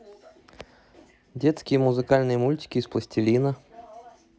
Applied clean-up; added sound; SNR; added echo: none; none; none; none.